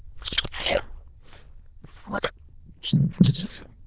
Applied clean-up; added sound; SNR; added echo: neural diffusion model UNIVERSE++.